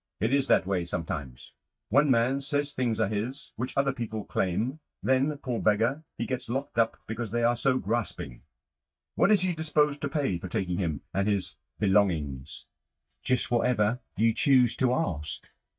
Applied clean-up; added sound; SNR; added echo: neural mask model DeepFilterNet 3.